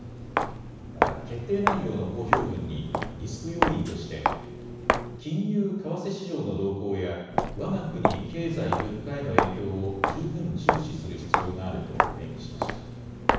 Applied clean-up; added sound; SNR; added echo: none; Walk, footsteps; -2 dB; reverberation time 1.1 s.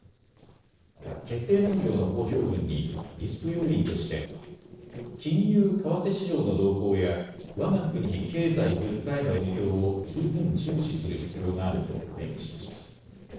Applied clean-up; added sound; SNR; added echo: neural separator model SepFormer DNS4.